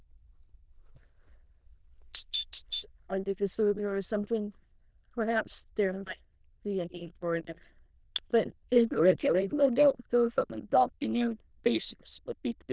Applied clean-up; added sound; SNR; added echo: neural diffusion model UNIVERSE++.